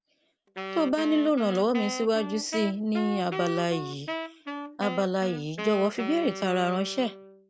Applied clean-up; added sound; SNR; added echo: none; Wind instrument, woodwind instrument; 9 dB; none.